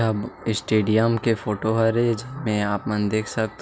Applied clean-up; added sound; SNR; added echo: none; none; none; none.